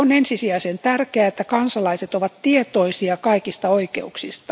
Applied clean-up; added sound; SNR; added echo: none; none; none; none.